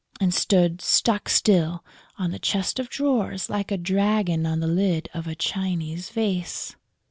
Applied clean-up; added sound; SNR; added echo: none; none; none; none.